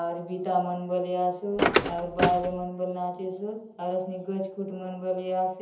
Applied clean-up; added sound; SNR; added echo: none; Car; -3 dB; reverberation time 0.7 s.